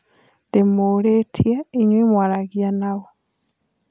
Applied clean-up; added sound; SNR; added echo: none; none; none; none.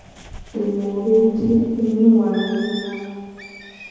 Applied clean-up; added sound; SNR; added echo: none; Bird; 19 dB; reverberation time 2.2 s.